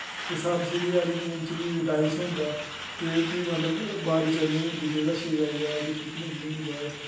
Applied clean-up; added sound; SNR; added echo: none; Truck; 9 dB; reverberation time 0.9 s.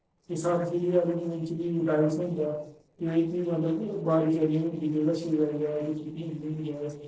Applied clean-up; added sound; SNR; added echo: neural separator model SepFormer DNS4.